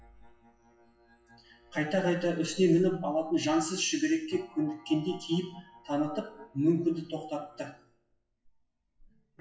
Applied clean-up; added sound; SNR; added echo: classical method WPE with log-MMSE.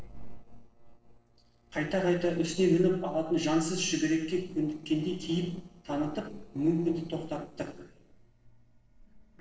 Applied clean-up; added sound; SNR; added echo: neural separator model SepFormer DNS4.